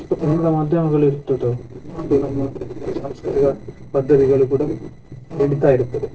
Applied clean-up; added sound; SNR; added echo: neural separator model SepFormer DNS4.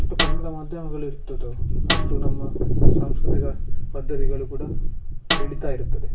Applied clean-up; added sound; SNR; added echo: none; Snare drum; 8 dB; reverberation time 0.3 s.